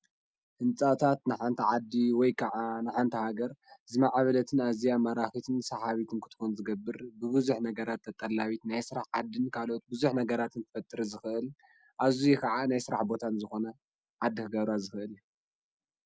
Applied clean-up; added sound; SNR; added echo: none; none; none; none.